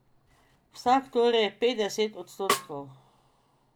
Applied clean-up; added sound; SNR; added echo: none; Snare drum; 5 dB; none.